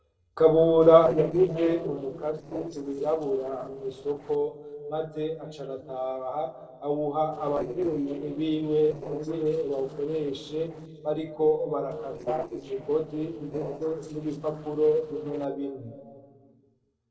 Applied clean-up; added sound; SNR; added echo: neural separator model SepFormer DNS4.